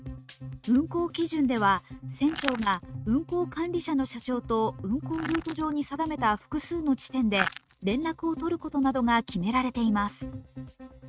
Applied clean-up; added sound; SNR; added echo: neural mask model RNNoise.